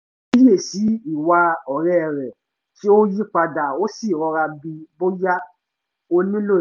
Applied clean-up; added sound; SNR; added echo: none; none; none; none.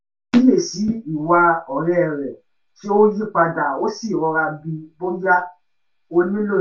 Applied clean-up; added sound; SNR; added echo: none; none; none; reverberation time 0.2 s.